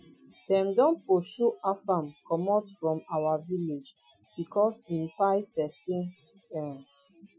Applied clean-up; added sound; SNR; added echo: classical method Wiener filter.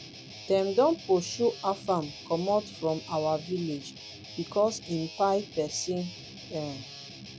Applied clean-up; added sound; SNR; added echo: none; Guitar; 15 dB; none.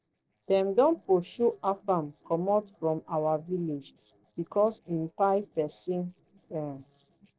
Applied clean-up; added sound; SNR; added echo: neural separator model SepFormer DNS4.